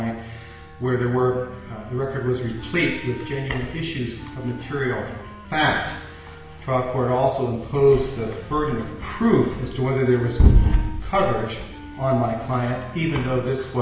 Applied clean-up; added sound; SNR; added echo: none; Wind instrument, woodwind instrument; 20 dB; reverberation time 1.0 s.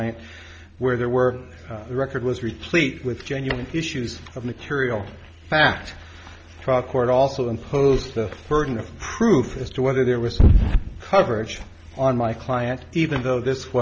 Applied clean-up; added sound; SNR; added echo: none; none; none; none.